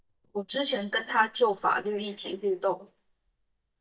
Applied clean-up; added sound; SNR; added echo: neural mask model DeepFilterNet 3.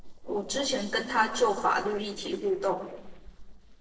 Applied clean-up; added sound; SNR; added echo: neural separator model SepFormer DNS4.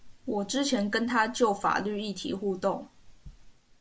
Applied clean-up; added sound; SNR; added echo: none; none; none; none.